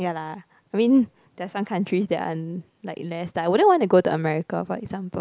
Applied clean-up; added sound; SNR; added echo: none; none; none; none.